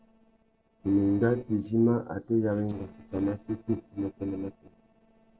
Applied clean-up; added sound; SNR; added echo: neural separator model SepFormer DNS4.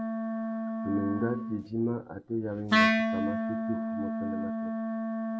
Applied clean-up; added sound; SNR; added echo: none; Wind instrument, woodwind instrument; -5 dB; none.